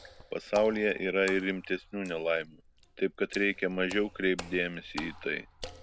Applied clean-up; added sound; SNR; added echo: none; Water / Splash, splatter; 16 dB; none.